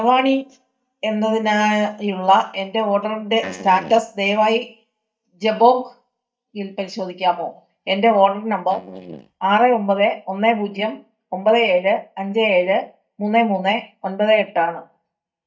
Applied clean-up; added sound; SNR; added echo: neural mask model DeepFilterNet 3.